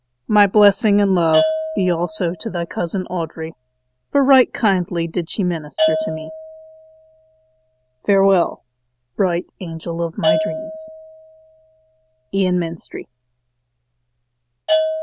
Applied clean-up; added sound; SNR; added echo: none; Bell / Percussion; 6 dB; none.